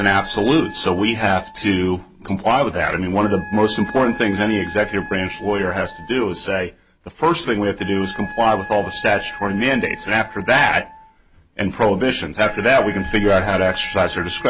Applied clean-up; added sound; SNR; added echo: none; Wind instrument, woodwind instrument; 16 dB; none.